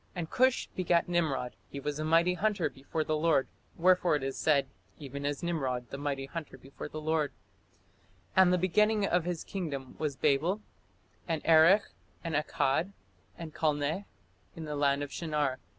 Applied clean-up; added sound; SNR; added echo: none; none; none; none.